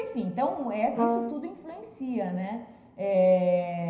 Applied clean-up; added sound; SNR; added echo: none; Brass instrument; 1 dB; reverberation time 0.9 s.